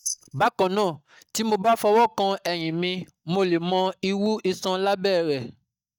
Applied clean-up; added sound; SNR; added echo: neural mask model DeepFilterNet 3.